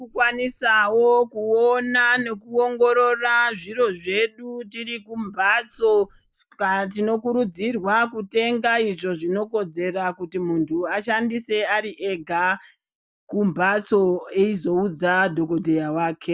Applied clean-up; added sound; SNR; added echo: neural mask model Resemble Enhance denoiser.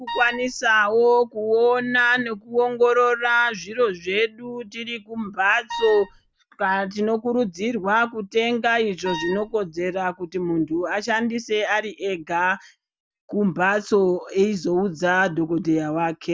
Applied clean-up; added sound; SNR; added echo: none; Wind instrument, woodwind instrument; 11 dB; none.